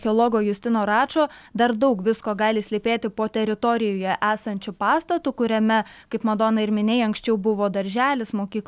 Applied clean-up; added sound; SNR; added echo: none; none; none; none.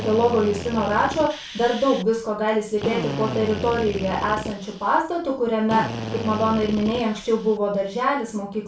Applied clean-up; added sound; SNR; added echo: none; Drill; 10 dB; reverberation time 0.3 s.